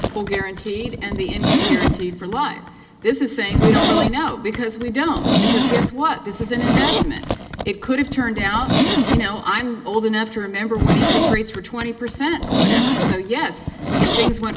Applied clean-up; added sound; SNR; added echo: none; Zipper (clothing); -2 dB; none.